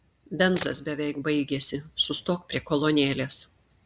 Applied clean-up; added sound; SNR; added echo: none; Camera; 18 dB; none.